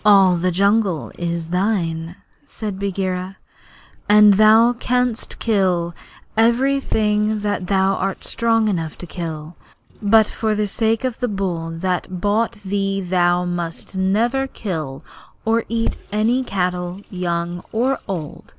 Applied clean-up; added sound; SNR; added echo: none; Sink (filling or washing) / Water tap, faucet; 15 dB; none.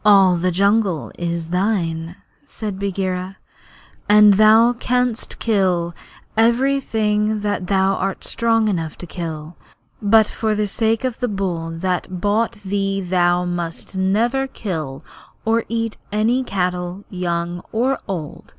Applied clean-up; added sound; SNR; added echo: none; none; none; none.